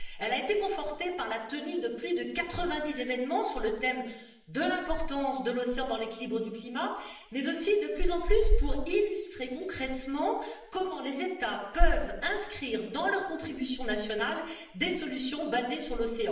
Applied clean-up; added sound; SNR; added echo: none; none; none; reverberation time 0.8 s.